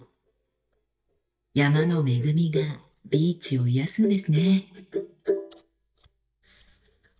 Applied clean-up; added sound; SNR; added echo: neural mask model DeepFilterNet 3.